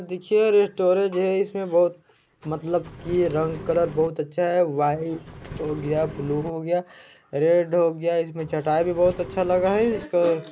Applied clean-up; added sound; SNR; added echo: none; Engine; 16 dB; none.